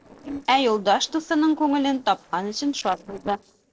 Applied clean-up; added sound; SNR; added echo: neural separator model SepFormer DNS4.